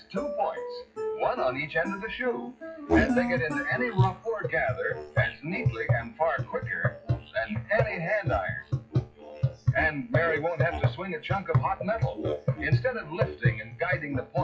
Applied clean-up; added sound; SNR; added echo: classical method WPE with log-MMSE.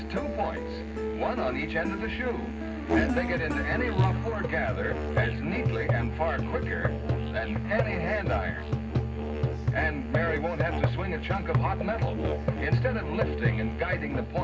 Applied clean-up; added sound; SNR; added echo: none; Musical instrument; -3 dB; reverberation time 0.4 s.